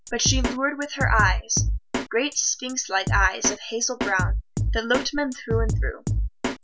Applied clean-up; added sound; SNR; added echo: none; Drum kit; 1 dB; none.